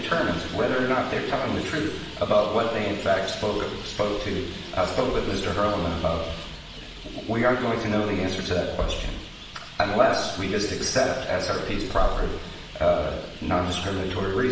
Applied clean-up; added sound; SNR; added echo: none; Traffic noise, roadway noise; 15 dB; reverberation time 1.0 s.